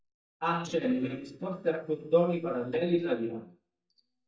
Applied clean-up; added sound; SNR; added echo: neural mask model DeepFilterNet 3.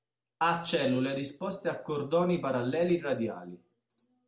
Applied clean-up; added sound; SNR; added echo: none; none; none; none.